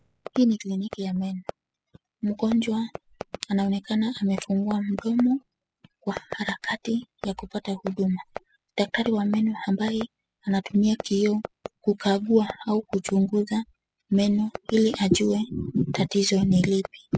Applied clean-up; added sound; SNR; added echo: classical method spectral subtraction.